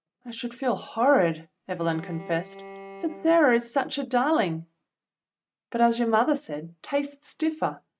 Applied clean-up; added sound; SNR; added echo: neural mask model RNNoise.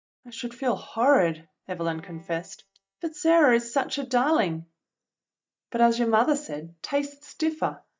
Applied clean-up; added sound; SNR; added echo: neural mask model DeepFilterNet 3.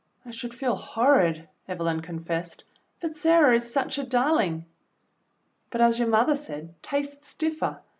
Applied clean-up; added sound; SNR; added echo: none; none; none; none.